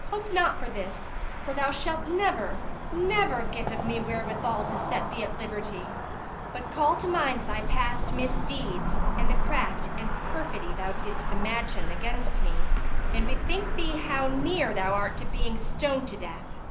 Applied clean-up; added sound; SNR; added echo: none; Cricket / Motor vehicle (road); -4 dB; reverberation time 0.5 s.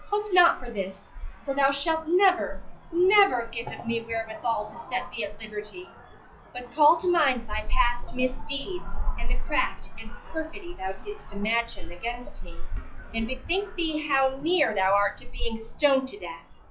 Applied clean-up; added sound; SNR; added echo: classical method WPE with log-MMSE.